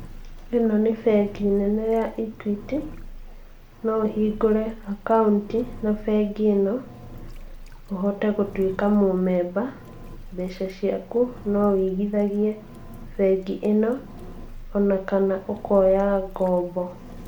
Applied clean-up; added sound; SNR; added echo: none; Engine; 16 dB; none.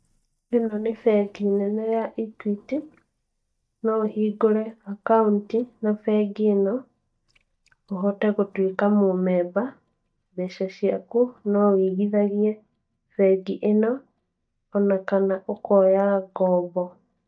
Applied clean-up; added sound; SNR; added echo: neural mask model DeepFilterNet 3.